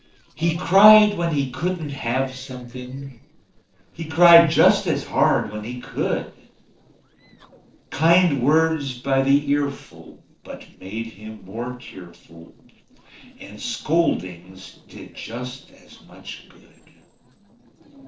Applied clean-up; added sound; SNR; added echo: neural separator model SepFormer DNS4.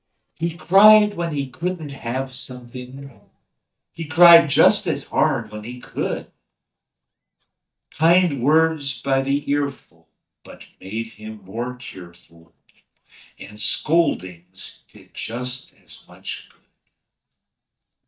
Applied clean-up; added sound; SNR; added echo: neural mask model DeepFilterNet 3.